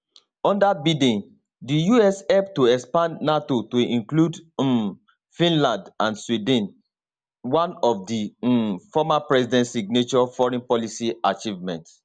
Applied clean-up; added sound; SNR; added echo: none; none; none; none.